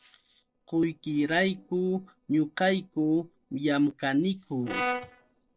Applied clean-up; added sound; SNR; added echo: neural separator model SepFormer DNS4.